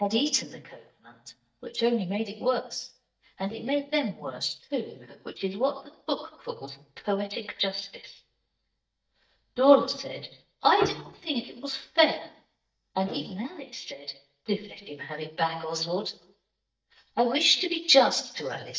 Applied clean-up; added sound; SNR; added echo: neural mask model DeepFilterNet 3.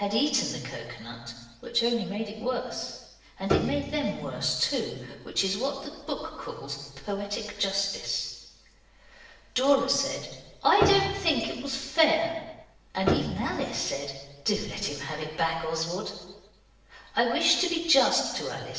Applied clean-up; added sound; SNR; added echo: none; Piano; 5 dB; reverberation time 1.0 s.